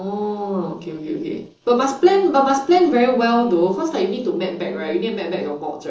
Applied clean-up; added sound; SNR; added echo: neural separator model SepFormer DNS4.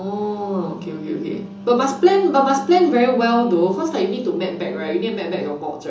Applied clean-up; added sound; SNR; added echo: none; Wind instrument, woodwind instrument; 15 dB; reverberation time 0.6 s.